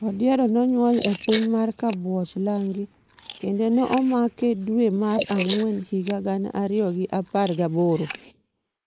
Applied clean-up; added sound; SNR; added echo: neural mask model Resemble Enhance denoiser.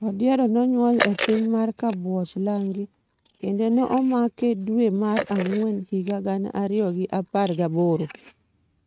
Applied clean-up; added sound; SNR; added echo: neural mask model RNNoise.